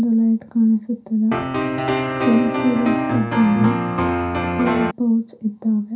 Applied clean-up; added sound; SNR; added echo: none; Piano; 1 dB; reverberation time 0.3 s.